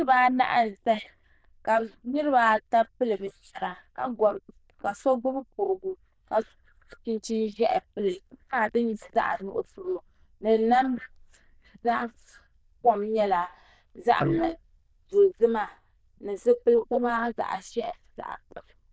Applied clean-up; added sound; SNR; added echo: neural diffusion model UNIVERSE++.